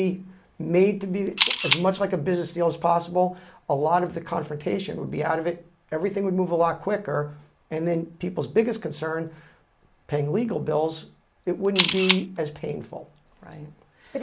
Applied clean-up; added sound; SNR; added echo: none; Camera; 1 dB; none.